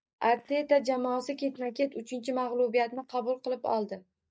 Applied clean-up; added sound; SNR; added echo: neural mask model DeepFilterNet 3.